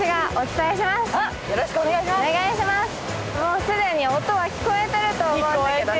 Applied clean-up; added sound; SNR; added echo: none; Ocean; 16 dB; none.